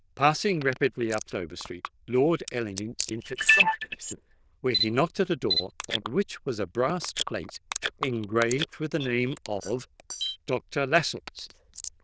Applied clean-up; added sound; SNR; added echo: neural diffusion model UNIVERSE++.